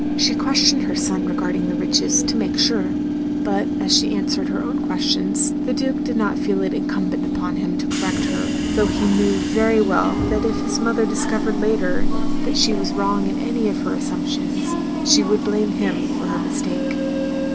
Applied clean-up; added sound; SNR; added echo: none; Subway, metro, underground / Train; -1 dB; none.